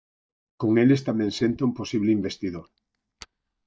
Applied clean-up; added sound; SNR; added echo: neural mask model DeepFilterNet 3.